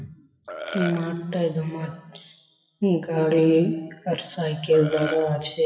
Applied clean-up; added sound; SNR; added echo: classical method WPE with log-MMSE.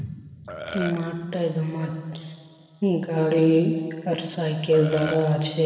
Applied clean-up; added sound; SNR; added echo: none; Burping, eructation; 11 dB; reverberation time 2.5 s.